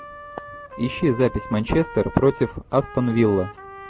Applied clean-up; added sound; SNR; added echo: none; Trumpet; 16 dB; none.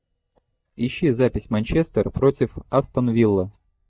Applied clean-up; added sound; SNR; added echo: neural mask model DeepFilterNet 3.